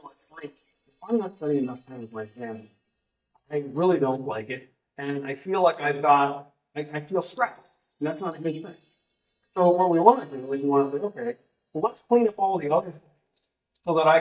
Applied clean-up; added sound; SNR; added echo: neural mask model DeepFilterNet 3.